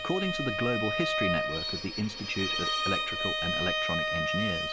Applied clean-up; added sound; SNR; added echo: none; Bowed string instrument; -2 dB; none.